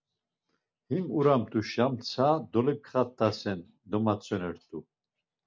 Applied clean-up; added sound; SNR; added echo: none; none; none; none.